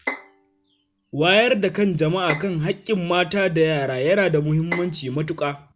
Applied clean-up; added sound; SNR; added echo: none; Bowed string instrument; 13 dB; none.